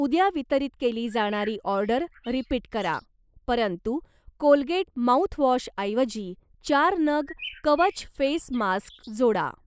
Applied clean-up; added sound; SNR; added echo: neural mask model Resemble Enhance denoiser.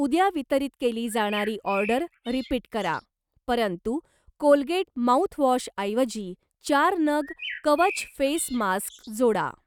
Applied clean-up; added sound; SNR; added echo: neural mask model RNNoise.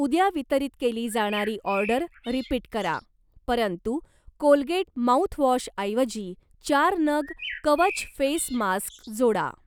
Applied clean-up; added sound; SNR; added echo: none; Bird; 14 dB; none.